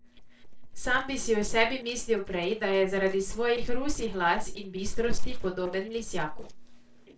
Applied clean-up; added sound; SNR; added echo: neural separator model SepFormer DNS4.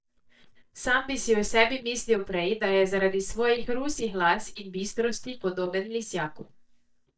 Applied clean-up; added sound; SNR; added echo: neural mask model DeepFilterNet 3.